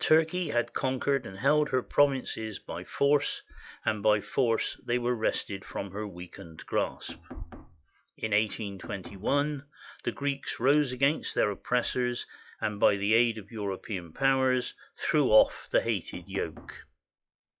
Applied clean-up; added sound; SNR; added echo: classical method log-MMSE.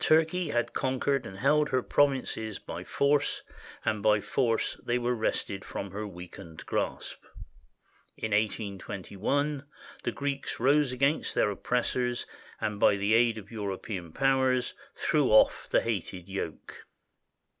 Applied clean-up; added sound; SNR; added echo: none; none; none; none.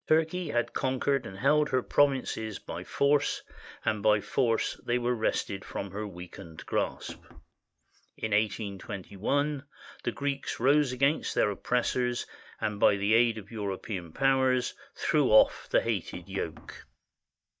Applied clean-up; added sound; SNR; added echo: neural mask model DeepFilterNet 3.